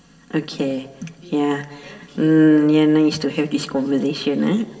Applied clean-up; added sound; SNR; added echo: none; none; none; reverberation time 3.0 s.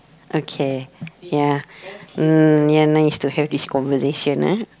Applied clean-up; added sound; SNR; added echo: none; none; none; none.